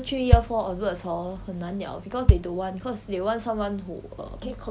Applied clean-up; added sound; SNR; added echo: none; Bass drum; -3 dB; none.